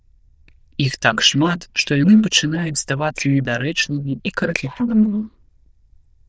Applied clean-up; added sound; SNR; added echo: neural diffusion model UNIVERSE++.